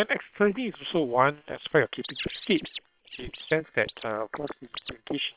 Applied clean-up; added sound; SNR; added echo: neural separator model SepFormer WHAM!.